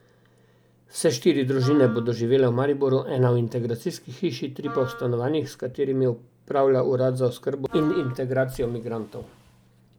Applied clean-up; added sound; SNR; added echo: none; Wind instrument, woodwind instrument; 15 dB; none.